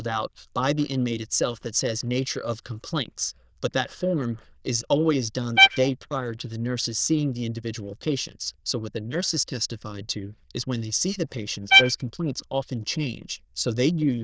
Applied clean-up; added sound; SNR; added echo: neural diffusion model UNIVERSE++.